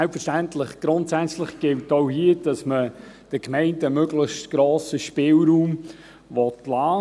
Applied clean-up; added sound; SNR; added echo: none; none; none; none.